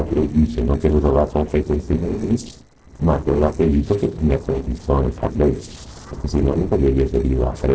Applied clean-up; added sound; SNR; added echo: neural separator model SepFormer DNS4.